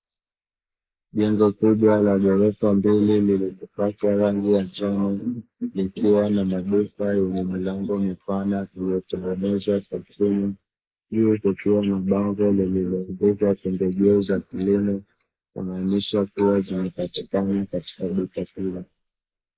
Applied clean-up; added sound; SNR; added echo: neural mask model Resemble Enhance denoiser.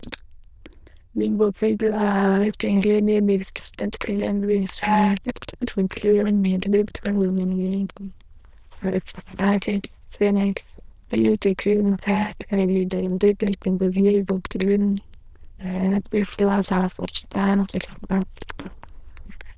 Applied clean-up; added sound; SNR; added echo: neural diffusion model UNIVERSE++.